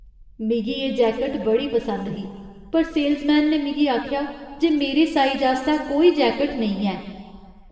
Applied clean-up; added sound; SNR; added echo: none; none; none; reverberation time 1.6 s.